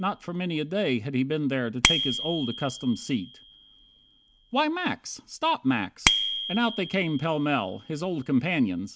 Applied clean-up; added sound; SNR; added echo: none; Bicycle bell; 5 dB; none.